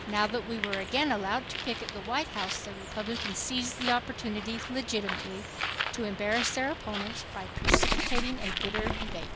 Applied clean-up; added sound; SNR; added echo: none; Bird; 0 dB; none.